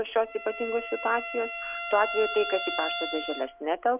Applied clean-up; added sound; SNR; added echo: none; Bowed string instrument; 6 dB; none.